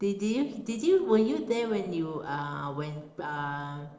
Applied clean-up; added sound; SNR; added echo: neural separator model SepFormer DNS4.